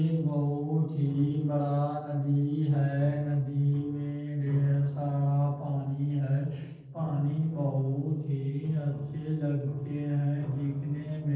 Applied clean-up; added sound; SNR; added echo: neural separator model SepFormer DNS4.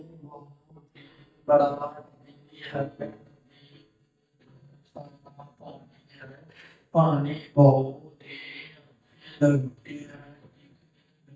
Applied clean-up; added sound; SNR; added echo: neural mask model DeepFilterNet 3.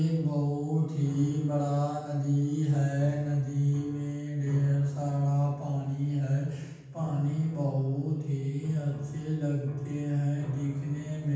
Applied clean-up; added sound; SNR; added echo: none; Piano; 16 dB; reverberation time 1.2 s.